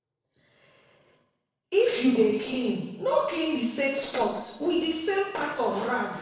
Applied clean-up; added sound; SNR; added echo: neural separator model SepFormer DNS4.